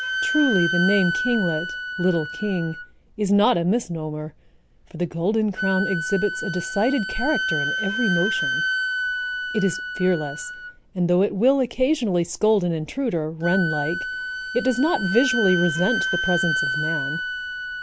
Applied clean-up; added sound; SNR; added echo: none; Wind instrument, woodwind instrument; 4 dB; none.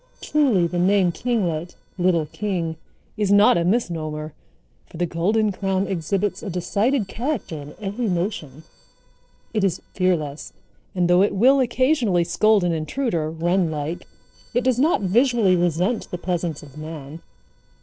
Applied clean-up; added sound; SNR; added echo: neural separator model SepFormer DNS4.